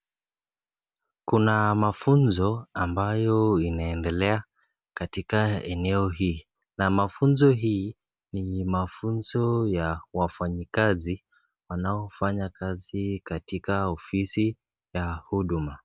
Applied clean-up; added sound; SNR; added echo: none; none; none; none.